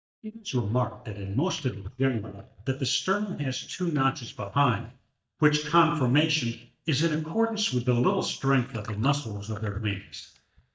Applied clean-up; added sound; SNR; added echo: neural mask model DeepFilterNet 3.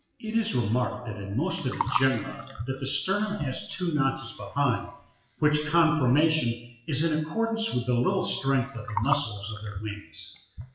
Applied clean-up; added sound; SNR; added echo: classical method WPE with log-MMSE.